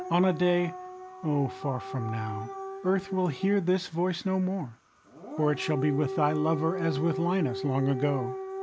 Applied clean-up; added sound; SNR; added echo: none; Siren / Dog; 9 dB; none.